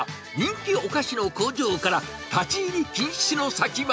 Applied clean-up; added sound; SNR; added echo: none; none; none; none.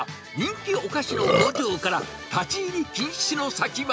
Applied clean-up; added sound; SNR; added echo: none; Burping, eructation; 4 dB; none.